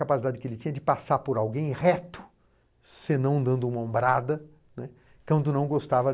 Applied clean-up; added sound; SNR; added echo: none; none; none; none.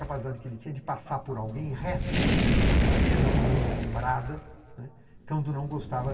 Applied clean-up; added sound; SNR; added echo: none; Fire; -5 dB; reverberation time 1.9 s.